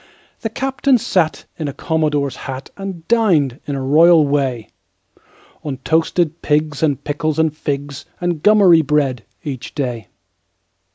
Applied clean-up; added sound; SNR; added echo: none; none; none; none.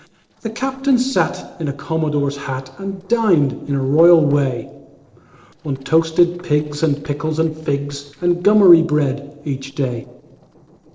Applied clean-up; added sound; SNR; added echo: neural separator model SepFormer DNS4.